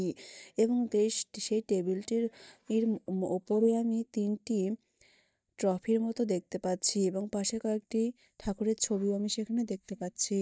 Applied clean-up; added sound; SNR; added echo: neural mask model DeepFilterNet 3.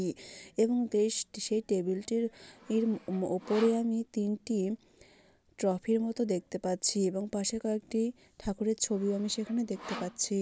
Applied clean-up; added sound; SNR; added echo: none; Sawing; 17 dB; none.